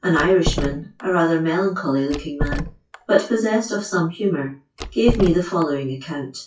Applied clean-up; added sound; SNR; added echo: classical method WPE with log-MMSE.